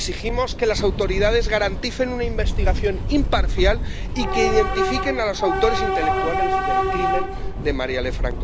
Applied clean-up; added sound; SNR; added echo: none; Subway, metro, underground / Train; -1 dB; none.